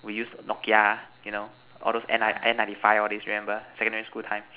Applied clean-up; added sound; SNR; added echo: none; none; none; none.